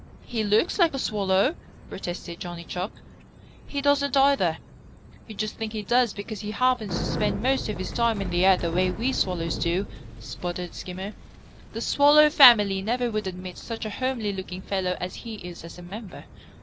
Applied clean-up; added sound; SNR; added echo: none; Bicycle; 11 dB; none.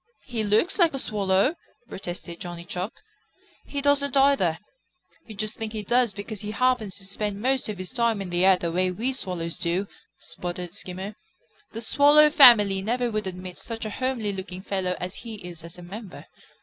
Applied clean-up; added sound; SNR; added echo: none; none; none; none.